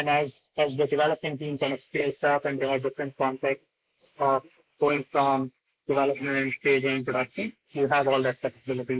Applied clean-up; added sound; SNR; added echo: neural mask model Resemble Enhance denoiser.